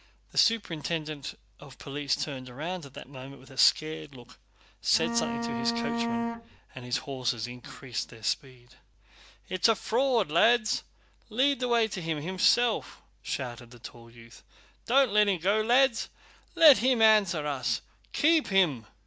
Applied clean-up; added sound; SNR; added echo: none; Bowed string instrument; 1 dB; none.